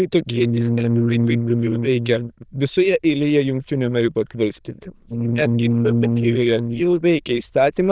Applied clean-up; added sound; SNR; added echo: neural diffusion model UNIVERSE++.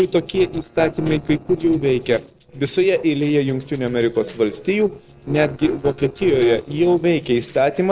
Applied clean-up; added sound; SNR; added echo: neural separator model SepFormer DNS4.